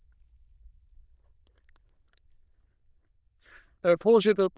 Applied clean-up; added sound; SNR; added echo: neural diffusion model UNIVERSE++.